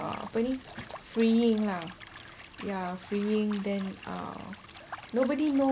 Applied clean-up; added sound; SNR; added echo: none; Liquid; 17 dB; none.